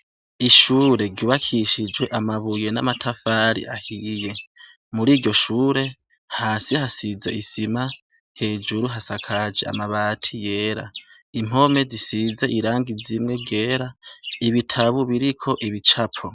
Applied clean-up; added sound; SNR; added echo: none; none; none; none.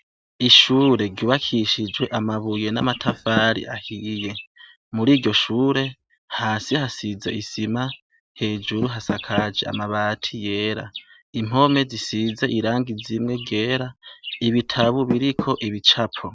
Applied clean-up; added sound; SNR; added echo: none; Door; 15 dB; none.